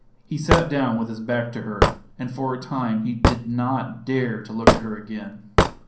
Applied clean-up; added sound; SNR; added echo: none; Hammer / Wood; -2 dB; reverberation time 0.6 s.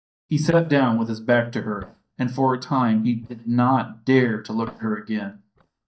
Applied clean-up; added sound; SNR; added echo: neural mask model DeepFilterNet 3.